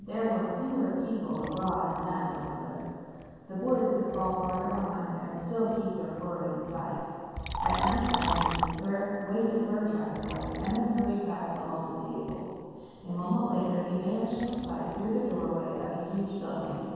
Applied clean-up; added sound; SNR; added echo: none; Liquid; 9 dB; reverberation time 2.1 s.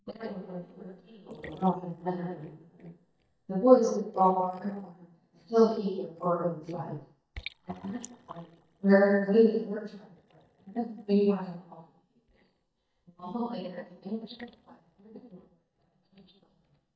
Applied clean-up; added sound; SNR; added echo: neural mask model DeepFilterNet 3.